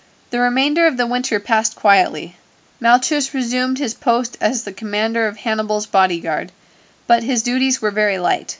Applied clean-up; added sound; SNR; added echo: none; none; none; none.